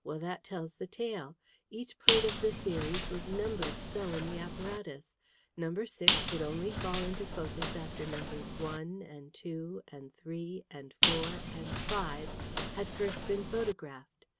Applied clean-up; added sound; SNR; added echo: none; Squeak; -4 dB; none.